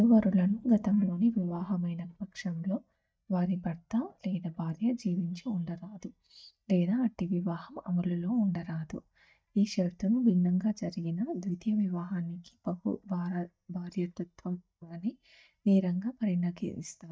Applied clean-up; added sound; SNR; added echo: neural mask model DeepFilterNet 3.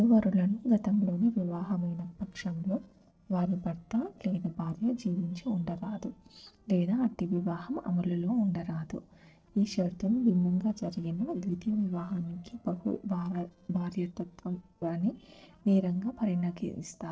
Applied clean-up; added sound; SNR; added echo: neural separator model SepFormer DNS4.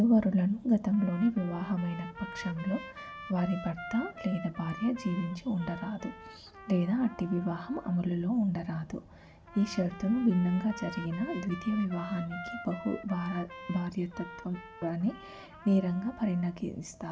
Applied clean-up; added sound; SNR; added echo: none; Trumpet; 15 dB; reverberation time 0.4 s.